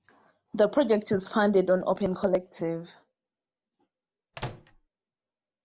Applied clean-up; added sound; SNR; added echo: none; Microwave oven; 11 dB; none.